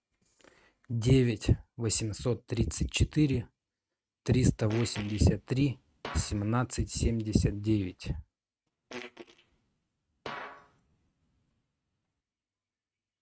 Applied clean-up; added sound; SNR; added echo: neural mask model RNNoise.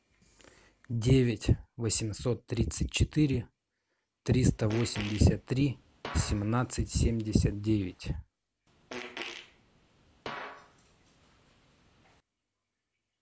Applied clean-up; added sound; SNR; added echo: none; Fart; 15 dB; none.